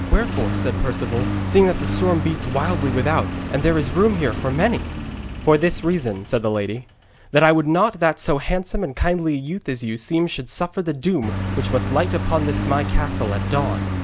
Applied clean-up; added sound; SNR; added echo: none; Engine; 5 dB; none.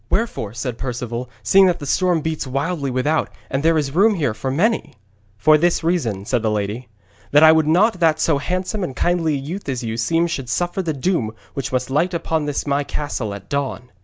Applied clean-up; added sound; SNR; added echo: none; none; none; none.